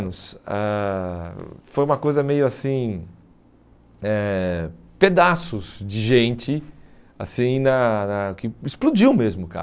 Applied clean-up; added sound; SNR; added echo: none; none; none; none.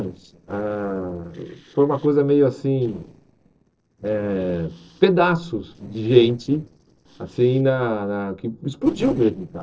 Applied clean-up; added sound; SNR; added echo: neural separator model SepFormer DNS4.